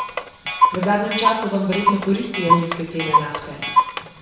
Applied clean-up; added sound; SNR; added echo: none; Clock; -2 dB; reverberation time 0.8 s.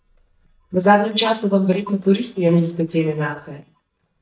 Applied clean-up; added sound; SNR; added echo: neural mask model DeepFilterNet 3.